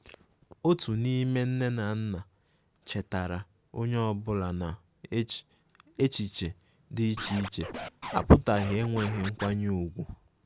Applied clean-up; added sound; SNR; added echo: none; Scratching (performance technique); 10 dB; none.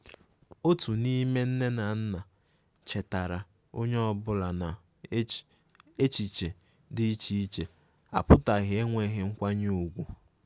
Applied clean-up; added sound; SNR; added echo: none; none; none; none.